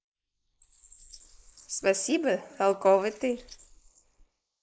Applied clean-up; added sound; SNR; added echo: neural mask model Resemble Enhance denoiser.